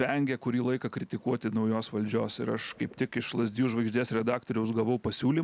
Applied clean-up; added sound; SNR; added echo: none; none; none; none.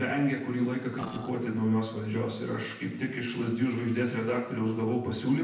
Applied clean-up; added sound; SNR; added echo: neural separator model SepFormer DNS4.